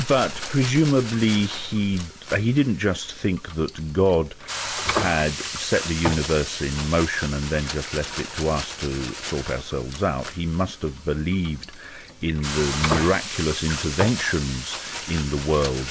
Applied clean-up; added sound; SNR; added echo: none; Frying (food); 8 dB; none.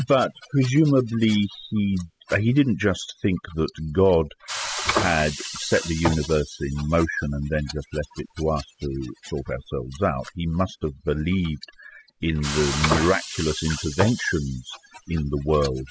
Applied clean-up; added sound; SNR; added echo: classical method spectral subtraction.